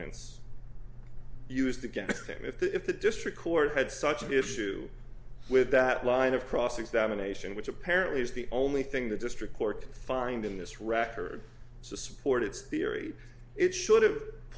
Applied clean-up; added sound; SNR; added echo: none; none; none; none.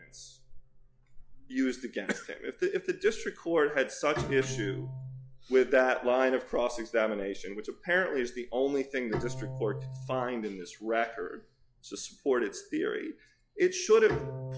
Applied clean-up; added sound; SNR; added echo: classical method log-MMSE.